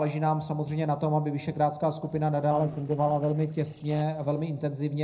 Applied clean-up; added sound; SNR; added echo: neural separator model SepFormer DNS4.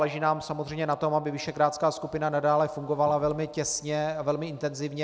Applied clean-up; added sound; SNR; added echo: none; none; none; none.